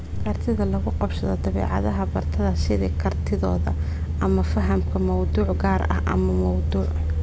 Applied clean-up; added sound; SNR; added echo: none; none; none; none.